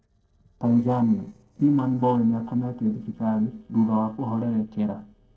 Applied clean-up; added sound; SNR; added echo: neural separator model SepFormer DNS4.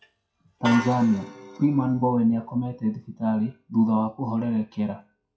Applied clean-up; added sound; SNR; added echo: classical method WPE with log-MMSE.